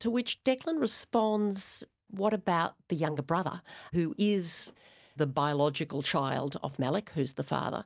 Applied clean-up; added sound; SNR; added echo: none; none; none; none.